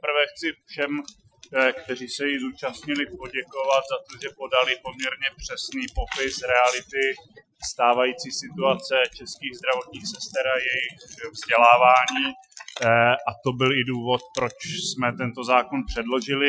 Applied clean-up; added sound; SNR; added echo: classical method Wiener filter.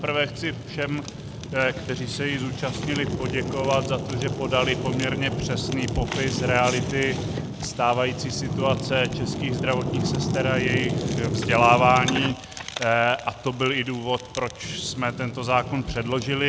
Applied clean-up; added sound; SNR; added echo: none; Fire; 4 dB; none.